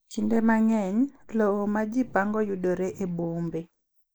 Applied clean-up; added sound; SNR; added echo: neural mask model Resemble Enhance denoiser.